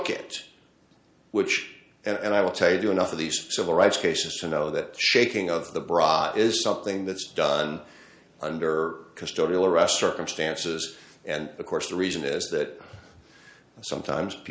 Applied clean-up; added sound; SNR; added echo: none; none; none; none.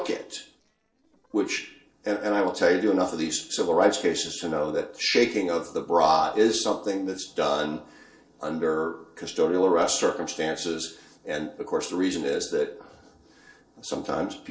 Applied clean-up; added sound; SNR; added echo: neural separator model SepFormer DNS4.